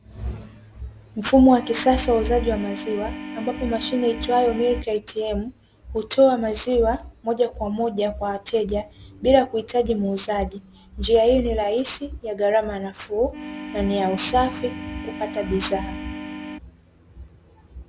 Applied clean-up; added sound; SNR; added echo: none; Organ; 11 dB; none.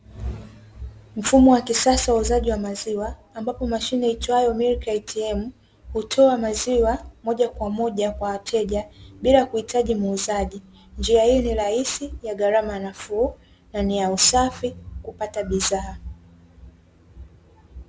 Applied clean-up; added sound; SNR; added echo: none; none; none; none.